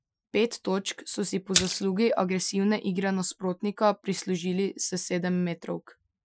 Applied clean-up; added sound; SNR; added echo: classical method Wiener filter.